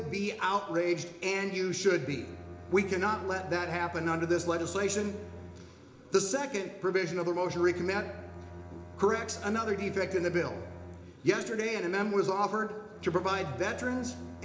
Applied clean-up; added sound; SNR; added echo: none; Bowed string instrument; 16 dB; reverberation time 0.8 s.